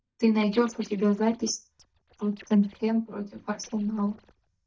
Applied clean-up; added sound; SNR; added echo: neural mask model DeepFilterNet 3.